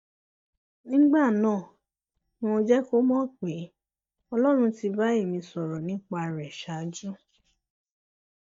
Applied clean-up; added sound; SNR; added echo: neural mask model DeepFilterNet 3.